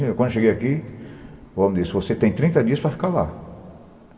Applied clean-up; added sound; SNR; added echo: none; none; none; reverberation time 2.0 s.